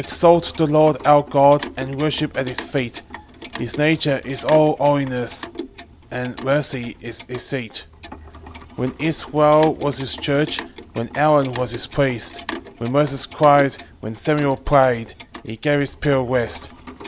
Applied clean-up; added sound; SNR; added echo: none; Clock; 17 dB; none.